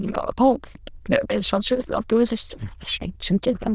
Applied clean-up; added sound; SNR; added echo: neural diffusion model UNIVERSE++.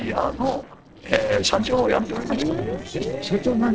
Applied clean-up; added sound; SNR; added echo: neural separator model SepFormer DNS4.